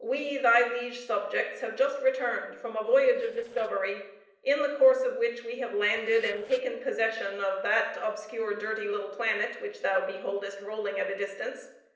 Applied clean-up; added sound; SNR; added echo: neural separator model SepFormer DNS4.